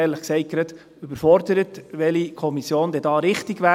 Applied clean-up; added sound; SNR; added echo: none; none; none; none.